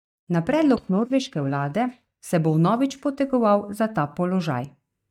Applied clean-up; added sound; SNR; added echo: neural mask model DeepFilterNet 3.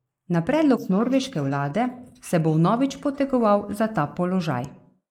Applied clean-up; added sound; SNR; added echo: neural mask model Resemble Enhance denoiser.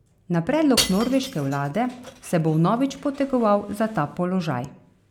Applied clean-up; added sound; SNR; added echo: none; Shatter / Crushing; 9 dB; none.